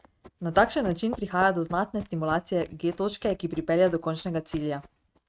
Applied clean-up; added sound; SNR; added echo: neural mask model RNNoise.